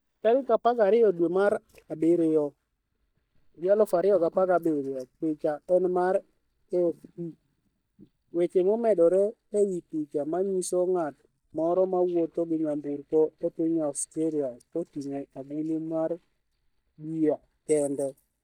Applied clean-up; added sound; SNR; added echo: neural mask model DeepFilterNet 3.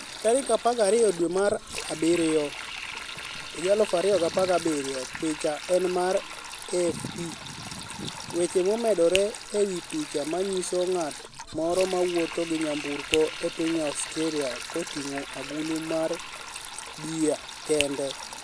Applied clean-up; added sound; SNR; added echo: none; Sink (filling or washing) + Finger snapping; 10 dB; none.